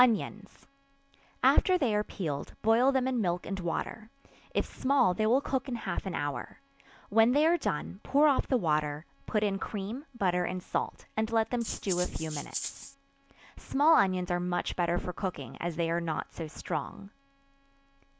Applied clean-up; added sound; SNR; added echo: none; Rattle (instrument); 9 dB; none.